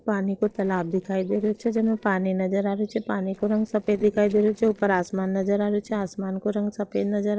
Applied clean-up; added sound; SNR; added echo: neural separator model SepFormer DNS4.